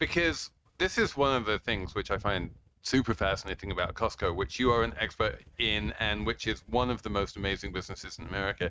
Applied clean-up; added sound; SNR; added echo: neural mask model RNNoise.